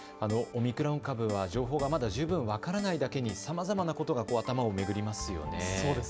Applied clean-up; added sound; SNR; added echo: none; Keyboard (musical); 18 dB; none.